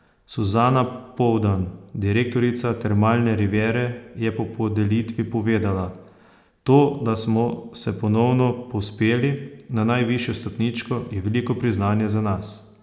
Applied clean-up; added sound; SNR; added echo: none; none; none; none.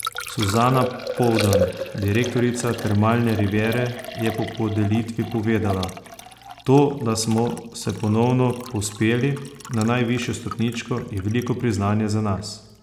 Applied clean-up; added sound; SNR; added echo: none; Liquid; 11 dB; none.